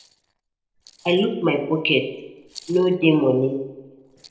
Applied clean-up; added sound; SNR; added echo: neural separator model SepFormer DNS4.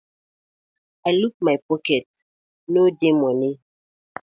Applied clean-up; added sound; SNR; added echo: none; none; none; none.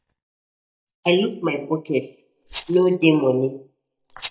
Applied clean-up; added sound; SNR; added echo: neural mask model DeepFilterNet 3.